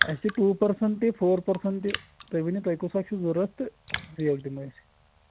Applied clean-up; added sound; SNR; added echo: none; Raindrop; 9 dB; none.